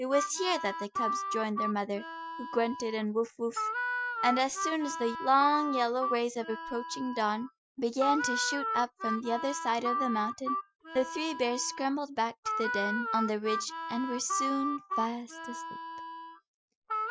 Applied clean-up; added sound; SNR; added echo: classical method Wiener filter.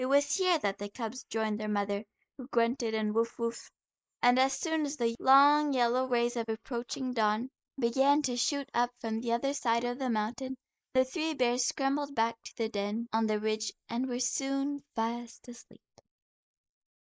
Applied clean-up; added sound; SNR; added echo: neural mask model Resemble Enhance denoiser.